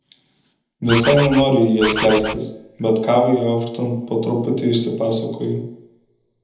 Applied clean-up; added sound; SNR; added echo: none; Bird; 5 dB; reverberation time 0.8 s.